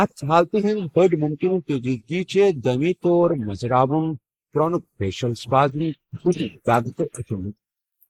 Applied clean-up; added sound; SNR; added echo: neural mask model Resemble Enhance denoiser.